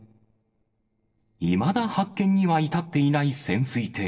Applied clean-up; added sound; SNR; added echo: neural separator model SepFormer DNS4.